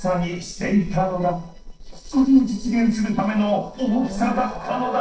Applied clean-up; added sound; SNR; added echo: neural separator model SepFormer DNS4.